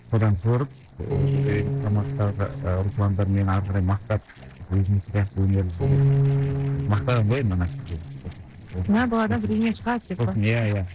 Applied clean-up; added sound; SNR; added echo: neural separator model SepFormer DNS4.